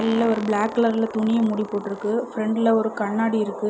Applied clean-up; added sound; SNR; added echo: none; Fart; 19 dB; none.